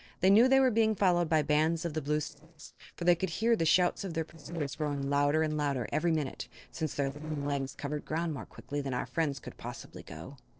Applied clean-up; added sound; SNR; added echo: neural separator model SepFormer DNS4.